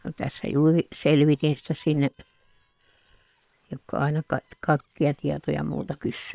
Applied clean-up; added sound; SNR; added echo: neural separator model SepFormer WHAM!.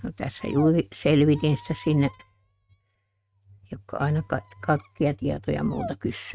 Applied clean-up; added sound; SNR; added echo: neural mask model RNNoise.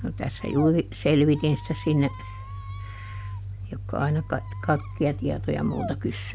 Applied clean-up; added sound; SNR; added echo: none; Squeak; 19 dB; none.